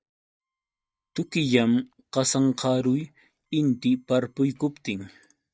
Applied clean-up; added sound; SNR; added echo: neural mask model DeepFilterNet 3.